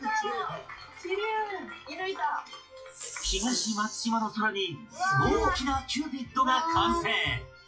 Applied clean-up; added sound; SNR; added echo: classical method WPE with log-MMSE.